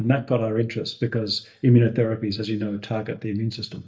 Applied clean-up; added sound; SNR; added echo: neural mask model DeepFilterNet 3.